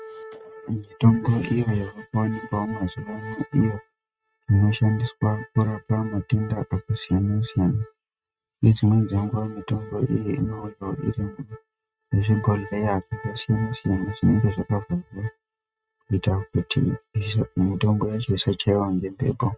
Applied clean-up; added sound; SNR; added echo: neural mask model RNNoise.